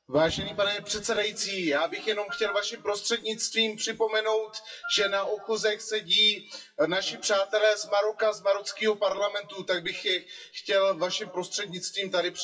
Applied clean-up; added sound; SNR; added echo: classical method WPE with log-MMSE.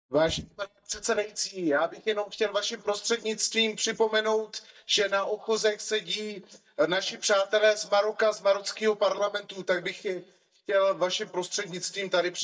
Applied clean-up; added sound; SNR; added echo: neural mask model DeepFilterNet 3.